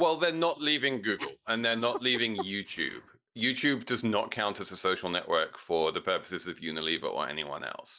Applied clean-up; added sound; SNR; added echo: neural mask model Resemble Enhance denoiser.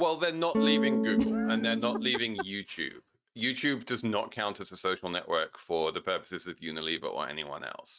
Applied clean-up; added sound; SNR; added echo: neural mask model RNNoise.